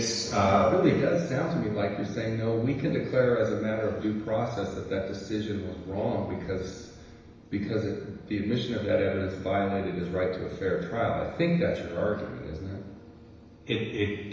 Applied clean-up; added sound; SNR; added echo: none; none; none; reverberation time 1.0 s.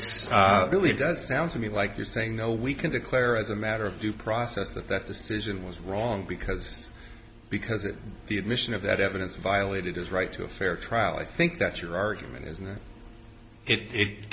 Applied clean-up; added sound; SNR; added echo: none; none; none; none.